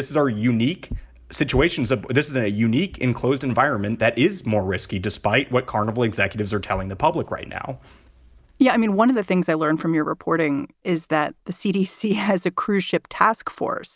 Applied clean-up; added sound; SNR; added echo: none; none; none; none.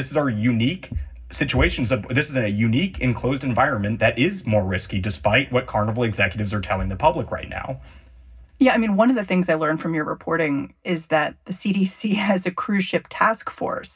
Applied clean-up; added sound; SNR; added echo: none; none; none; reverberation time 0.4 s.